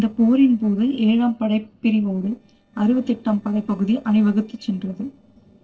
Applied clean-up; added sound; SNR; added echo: neural separator model SepFormer DNS4.